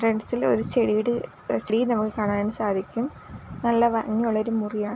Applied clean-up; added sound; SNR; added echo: none; none; none; none.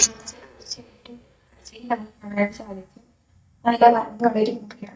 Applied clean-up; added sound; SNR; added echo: neural mask model DeepFilterNet 3.